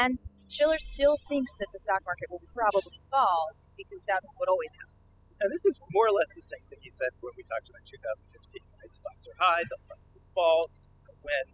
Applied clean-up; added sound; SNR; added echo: classical method spectral subtraction.